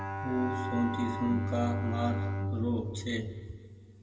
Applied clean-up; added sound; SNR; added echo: none; Bowed string instrument; 1 dB; reverberation time 1.4 s.